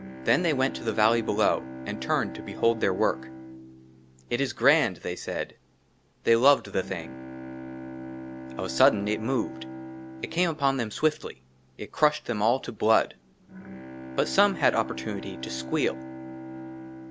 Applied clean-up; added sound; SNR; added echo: none; Bowed string instrument; 12 dB; none.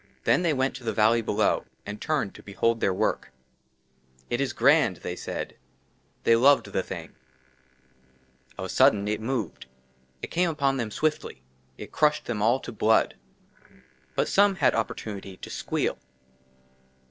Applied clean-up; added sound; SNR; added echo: neural separator model SepFormer DNS4.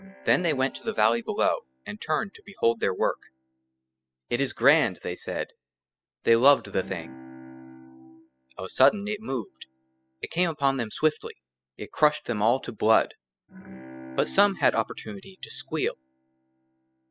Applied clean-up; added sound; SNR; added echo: classical method spectral subtraction.